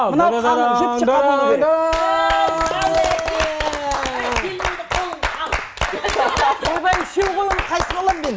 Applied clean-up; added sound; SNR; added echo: none; none; none; none.